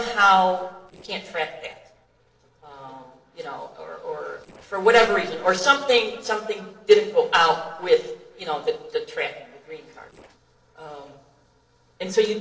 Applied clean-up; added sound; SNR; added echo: neural separator model SepFormer DNS4.